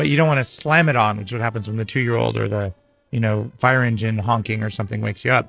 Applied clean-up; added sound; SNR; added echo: neural separator model SepFormer DNS4.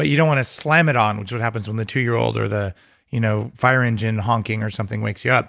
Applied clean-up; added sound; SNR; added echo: none; none; none; none.